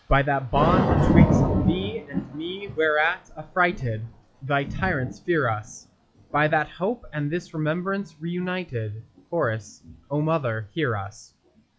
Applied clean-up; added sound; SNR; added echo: classical method log-MMSE.